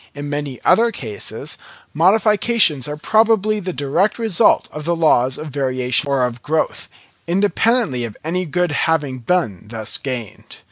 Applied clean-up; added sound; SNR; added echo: none; none; none; none.